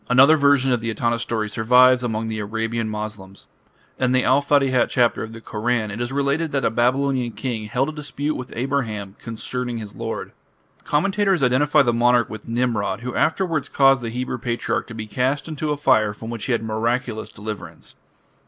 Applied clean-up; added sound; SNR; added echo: none; none; none; none.